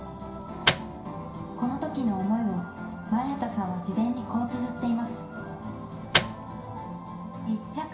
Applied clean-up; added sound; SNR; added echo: none; Microwave oven; 0 dB; reverberation time 0.5 s.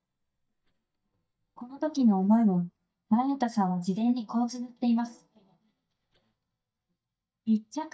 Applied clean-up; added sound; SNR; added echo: neural mask model DeepFilterNet 3.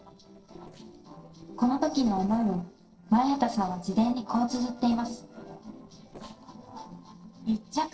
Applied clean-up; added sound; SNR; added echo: neural separator model SepFormer DNS4.